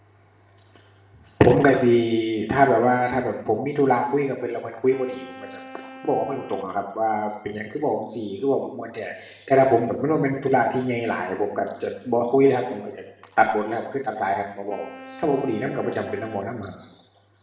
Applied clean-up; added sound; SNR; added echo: none; Wind instrument, woodwind instrument; 20 dB; reverberation time 0.8 s.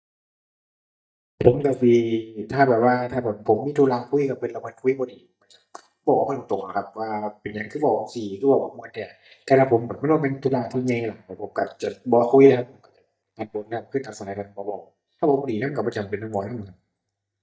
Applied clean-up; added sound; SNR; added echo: neural mask model DeepFilterNet 3.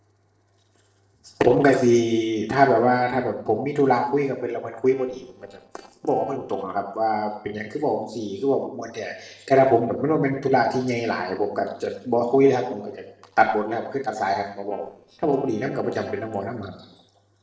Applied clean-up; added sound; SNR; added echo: neural separator model SepFormer DNS4.